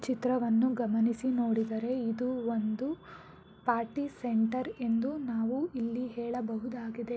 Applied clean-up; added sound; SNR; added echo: none; none; none; none.